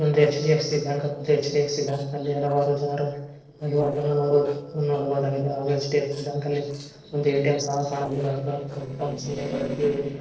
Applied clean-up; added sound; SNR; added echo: neural separator model SepFormer DNS4.